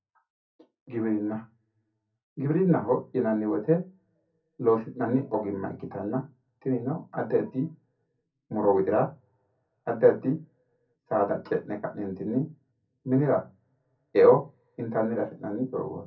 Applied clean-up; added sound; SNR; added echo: none; none; none; reverberation time 0.3 s.